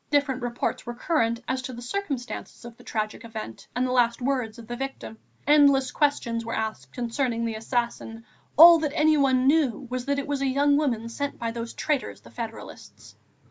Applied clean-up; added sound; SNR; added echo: none; none; none; none.